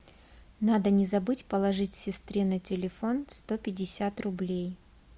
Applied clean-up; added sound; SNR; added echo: none; none; none; none.